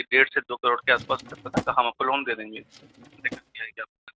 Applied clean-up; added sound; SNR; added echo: neural mask model RNNoise.